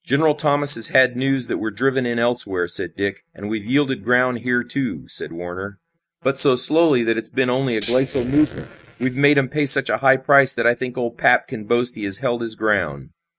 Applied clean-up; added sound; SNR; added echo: neural mask model RNNoise.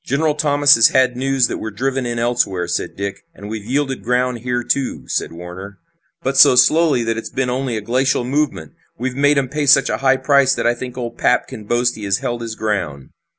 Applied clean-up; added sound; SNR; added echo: none; none; none; none.